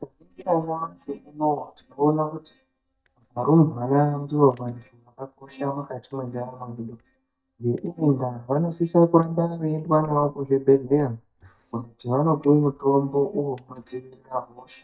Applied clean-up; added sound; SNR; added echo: neural mask model DeepFilterNet 3.